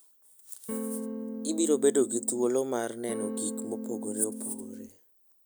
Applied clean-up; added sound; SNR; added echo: none; Electric guitar / Strum; 5 dB; none.